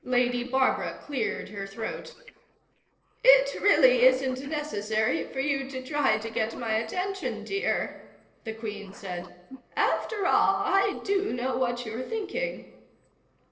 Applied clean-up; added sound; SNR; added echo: neural separator model SepFormer DNS4.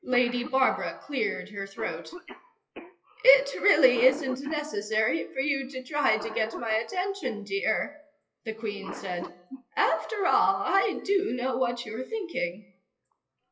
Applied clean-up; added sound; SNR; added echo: classical method WPE with log-MMSE.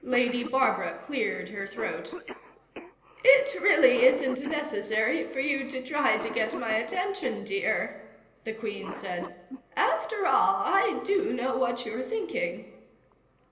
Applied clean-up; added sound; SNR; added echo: none; Cough; 17 dB; reverberation time 1.4 s.